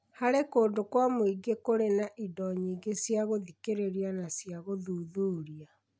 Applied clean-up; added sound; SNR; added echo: none; none; none; none.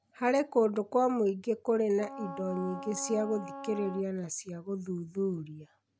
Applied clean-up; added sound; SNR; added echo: none; Wind instrument, woodwind instrument; 13 dB; none.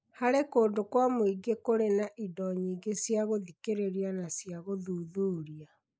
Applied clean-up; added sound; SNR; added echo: neural mask model Resemble Enhance denoiser.